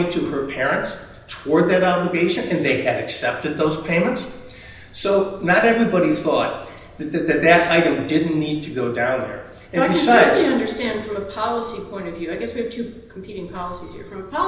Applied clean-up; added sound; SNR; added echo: none; none; none; reverberation time 0.9 s.